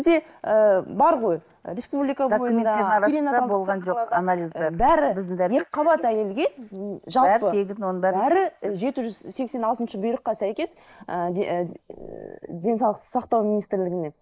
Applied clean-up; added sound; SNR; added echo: neural mask model Resemble Enhance denoiser.